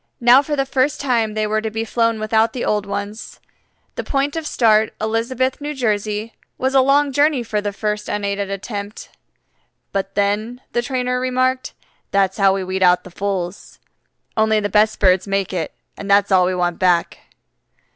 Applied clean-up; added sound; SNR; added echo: none; none; none; none.